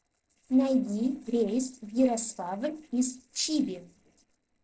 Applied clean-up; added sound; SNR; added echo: neural separator model SepFormer DNS4.